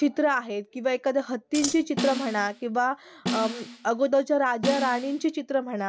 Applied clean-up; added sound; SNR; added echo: none; Scissors + Snare drum; 8 dB; none.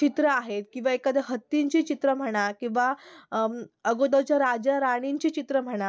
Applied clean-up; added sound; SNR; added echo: none; none; none; none.